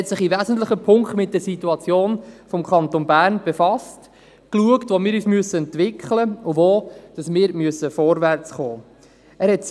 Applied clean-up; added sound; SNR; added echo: none; none; none; none.